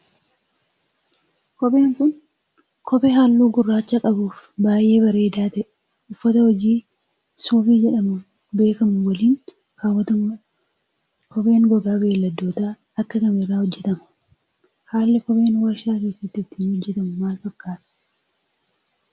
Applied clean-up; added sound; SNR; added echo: none; none; none; none.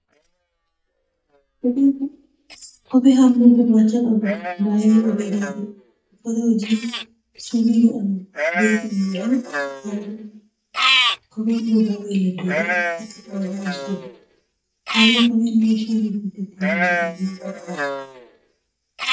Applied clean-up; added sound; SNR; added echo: neural mask model DeepFilterNet 3.